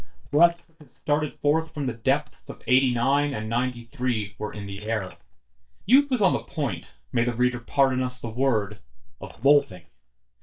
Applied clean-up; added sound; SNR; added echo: neural mask model DeepFilterNet 3.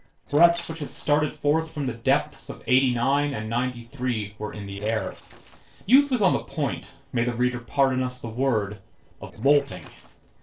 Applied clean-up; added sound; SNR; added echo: neural separator model SepFormer DNS4.